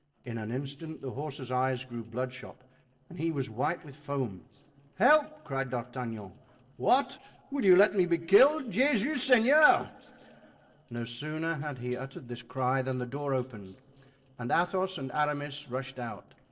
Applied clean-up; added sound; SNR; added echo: neural separator model SepFormer DNS4.